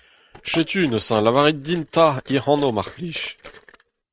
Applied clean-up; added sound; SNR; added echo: neural mask model RNNoise.